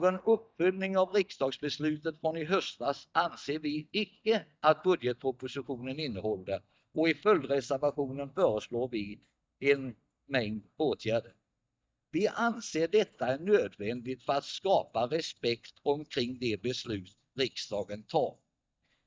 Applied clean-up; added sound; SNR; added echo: neural mask model DeepFilterNet 3.